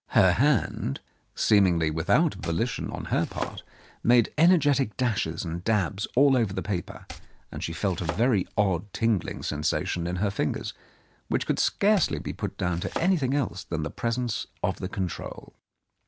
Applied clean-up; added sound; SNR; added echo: none; Domestic sounds, home sounds; 15 dB; none.